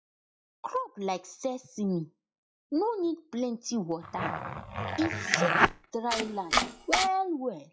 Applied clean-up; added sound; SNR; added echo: classical method log-MMSE.